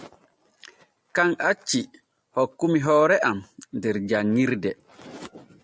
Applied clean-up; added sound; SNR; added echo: none; none; none; none.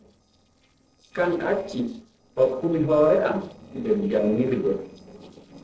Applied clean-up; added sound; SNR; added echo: neural separator model SepFormer DNS4.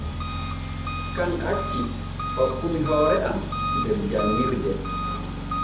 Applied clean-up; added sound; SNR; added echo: none; Engine; 1 dB; reverberation time 0.7 s.